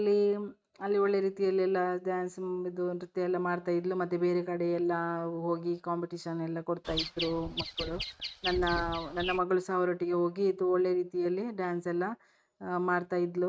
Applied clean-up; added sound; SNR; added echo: neural mask model RNNoise.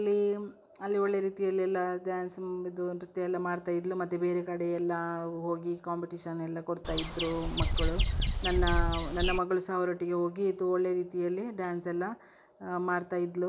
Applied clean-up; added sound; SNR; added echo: none; Bird vocalization, bird call, bird song; -3 dB; none.